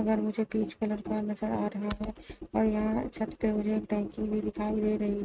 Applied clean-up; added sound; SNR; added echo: neural mask model RNNoise.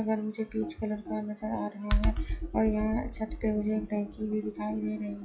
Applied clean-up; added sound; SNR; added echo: classical method log-MMSE.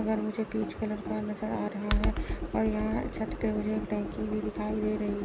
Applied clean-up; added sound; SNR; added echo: none; Computer keyboard; 4 dB; none.